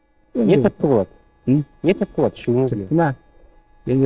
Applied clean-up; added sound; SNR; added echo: neural separator model SepFormer DNS4.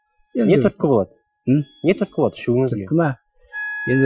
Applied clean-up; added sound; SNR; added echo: classical method Wiener filter.